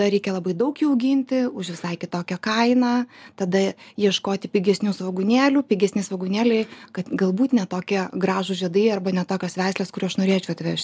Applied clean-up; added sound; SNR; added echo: none; none; none; none.